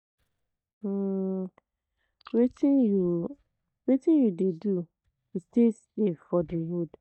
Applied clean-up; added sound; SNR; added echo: neural mask model DeepFilterNet 3.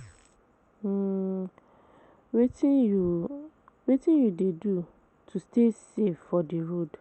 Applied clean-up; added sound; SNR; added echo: none; none; none; none.